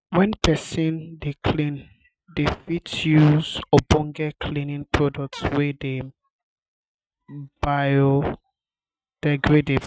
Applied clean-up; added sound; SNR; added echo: neural mask model RNNoise.